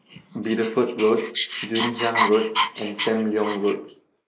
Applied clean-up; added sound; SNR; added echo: neural mask model Resemble Enhance denoiser.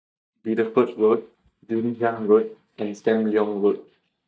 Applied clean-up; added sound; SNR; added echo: neural mask model DeepFilterNet 3.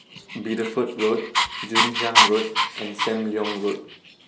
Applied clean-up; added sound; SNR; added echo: none; Dog; -2 dB; none.